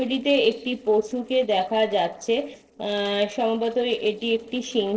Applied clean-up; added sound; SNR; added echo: neural separator model SepFormer DNS4.